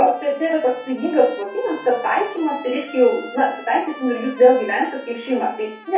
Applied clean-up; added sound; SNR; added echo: none; Trumpet; 19 dB; reverberation time 0.5 s.